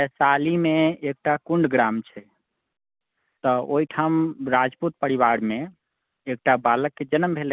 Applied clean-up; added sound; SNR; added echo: none; none; none; none.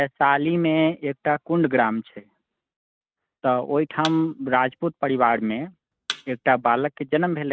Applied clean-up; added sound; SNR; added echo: neural mask model RNNoise.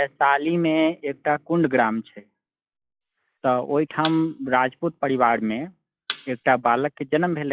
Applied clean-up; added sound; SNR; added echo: classical method log-MMSE.